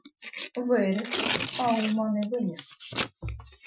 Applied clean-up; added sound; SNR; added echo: classical method Wiener filter.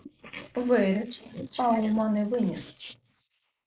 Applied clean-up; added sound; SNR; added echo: neural mask model Resemble Enhance denoiser.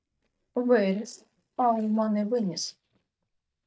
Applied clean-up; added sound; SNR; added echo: neural mask model DeepFilterNet 3.